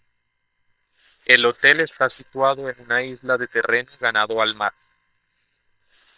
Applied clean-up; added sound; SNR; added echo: neural separator model SepFormer WHAM!.